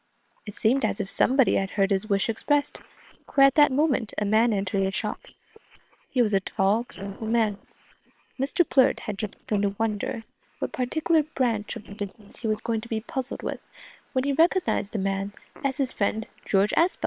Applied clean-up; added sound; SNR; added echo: neural separator model SepFormer WHAM!.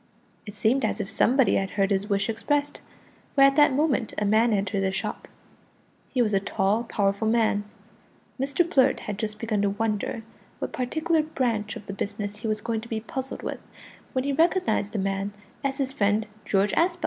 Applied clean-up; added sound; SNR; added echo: none; none; none; none.